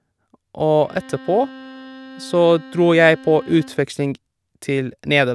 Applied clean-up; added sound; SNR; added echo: none; Bowed string instrument; 20 dB; none.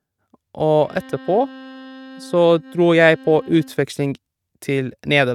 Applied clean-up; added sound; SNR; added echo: neural mask model RNNoise.